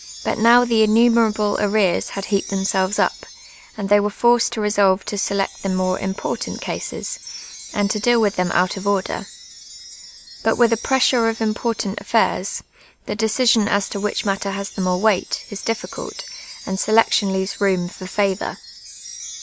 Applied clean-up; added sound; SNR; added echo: none; Wind chime; 17 dB; none.